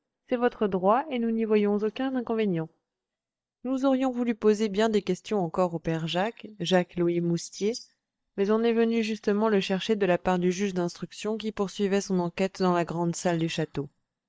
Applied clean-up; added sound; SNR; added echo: neural mask model DeepFilterNet 3.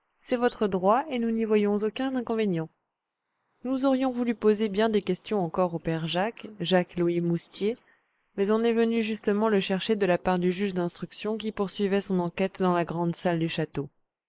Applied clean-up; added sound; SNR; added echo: neural mask model Resemble Enhance denoiser.